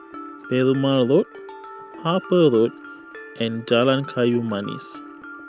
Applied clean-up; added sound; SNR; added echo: none; Mallet percussion; 17 dB; none.